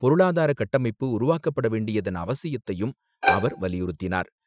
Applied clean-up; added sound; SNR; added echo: classical method Wiener filter.